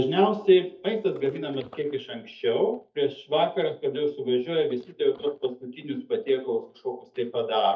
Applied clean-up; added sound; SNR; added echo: neural mask model DeepFilterNet 3.